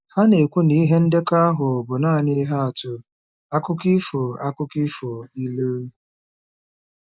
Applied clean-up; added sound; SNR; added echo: neural mask model Resemble Enhance denoiser.